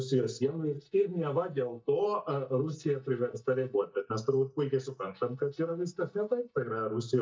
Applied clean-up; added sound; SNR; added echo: neural mask model DeepFilterNet 3.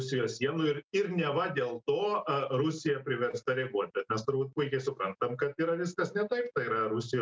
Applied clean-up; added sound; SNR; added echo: none; none; none; none.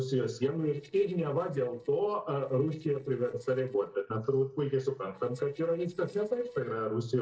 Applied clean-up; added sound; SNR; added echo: neural separator model SepFormer DNS4.